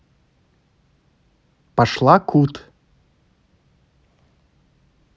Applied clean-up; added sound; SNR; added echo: none; none; none; none.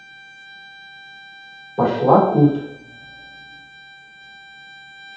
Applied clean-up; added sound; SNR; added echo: none; Bowed string instrument; 19 dB; reverberation time 0.7 s.